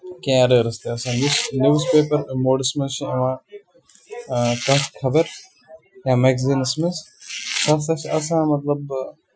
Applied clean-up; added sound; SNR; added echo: classical method Wiener filter.